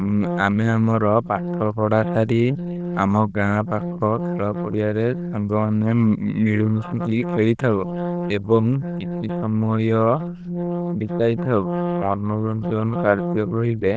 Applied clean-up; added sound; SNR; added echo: neural diffusion model UNIVERSE++.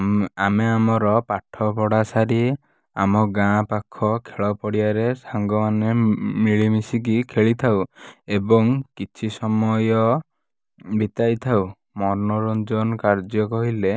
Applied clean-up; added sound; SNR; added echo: none; none; none; none.